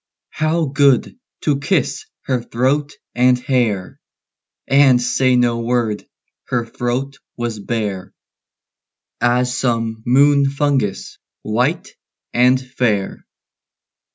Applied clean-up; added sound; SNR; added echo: none; none; none; none.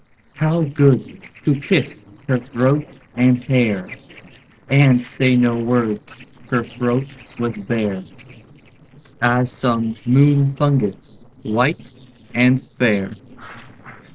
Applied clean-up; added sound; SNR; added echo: neural separator model SepFormer DNS4.